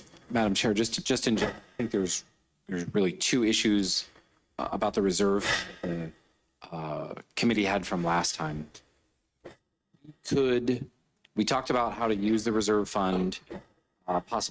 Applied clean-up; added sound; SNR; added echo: neural mask model RNNoise.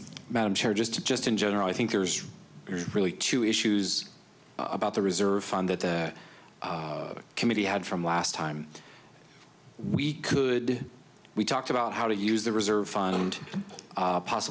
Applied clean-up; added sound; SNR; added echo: none; none; none; none.